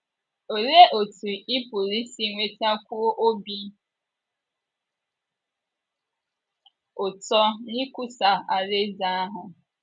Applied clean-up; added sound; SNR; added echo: none; none; none; none.